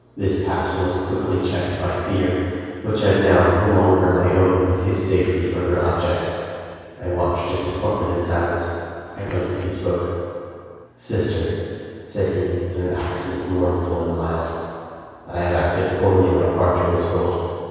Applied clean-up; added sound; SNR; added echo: none; Fart; 18 dB; reverberation time 2.2 s.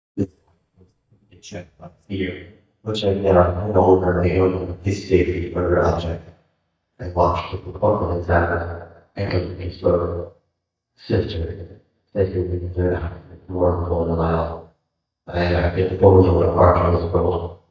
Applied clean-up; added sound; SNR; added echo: neural mask model DeepFilterNet 3.